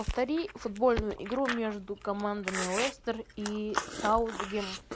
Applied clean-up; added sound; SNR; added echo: none; Chewing, mastication; 8 dB; none.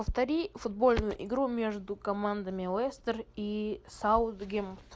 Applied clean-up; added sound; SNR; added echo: none; none; none; none.